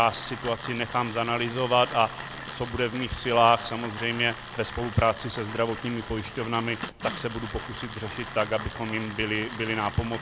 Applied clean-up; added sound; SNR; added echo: none; Tools; 11 dB; none.